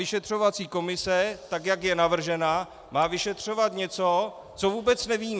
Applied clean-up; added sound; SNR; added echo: none; none; none; none.